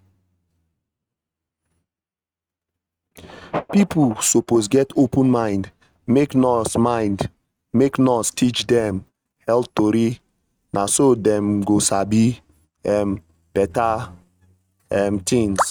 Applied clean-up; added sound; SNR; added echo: neural mask model RNNoise.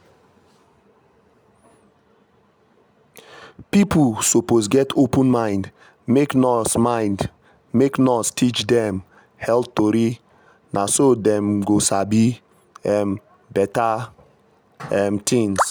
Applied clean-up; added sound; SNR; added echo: none; none; none; none.